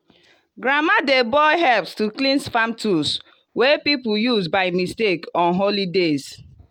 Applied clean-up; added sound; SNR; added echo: none; none; none; none.